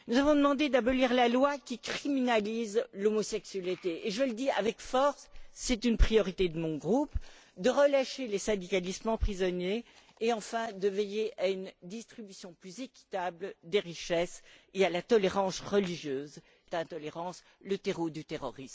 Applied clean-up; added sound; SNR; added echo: none; none; none; none.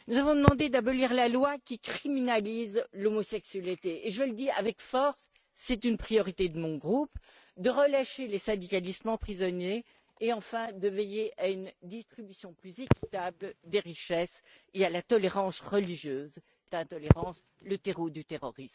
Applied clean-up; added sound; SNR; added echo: neural mask model RNNoise.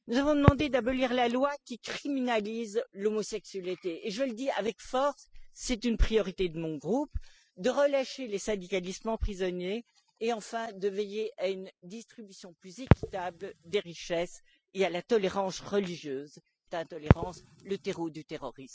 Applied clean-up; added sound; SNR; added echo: classical method spectral subtraction.